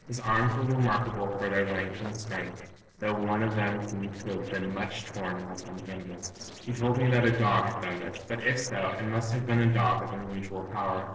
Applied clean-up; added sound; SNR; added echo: neural separator model SepFormer DNS4.